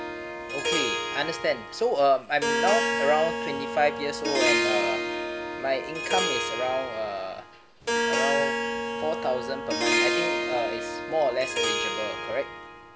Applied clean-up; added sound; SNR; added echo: none; Harp; 0 dB; none.